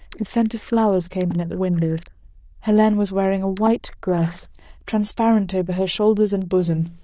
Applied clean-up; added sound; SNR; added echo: neural diffusion model UNIVERSE++.